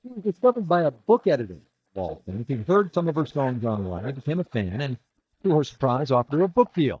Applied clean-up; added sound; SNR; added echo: neural mask model DeepFilterNet 3.